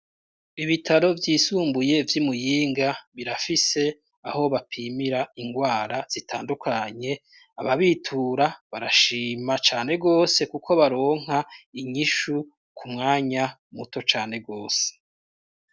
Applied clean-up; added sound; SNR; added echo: none; none; none; none.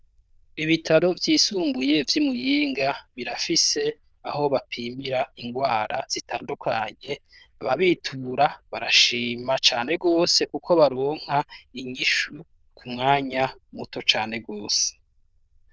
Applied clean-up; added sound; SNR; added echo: neural diffusion model UNIVERSE++.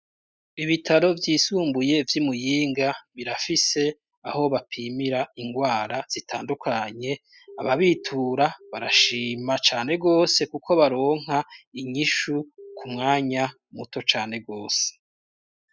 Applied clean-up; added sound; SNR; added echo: classical method spectral subtraction.